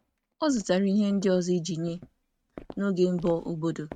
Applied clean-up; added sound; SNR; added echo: neural mask model RNNoise.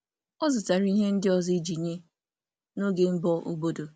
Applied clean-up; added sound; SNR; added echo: none; none; none; none.